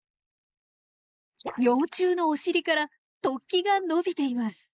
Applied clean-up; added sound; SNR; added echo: neural mask model Resemble Enhance denoiser.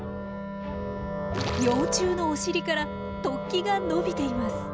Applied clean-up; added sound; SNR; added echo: none; Wind instrument, woodwind instrument; 7 dB; none.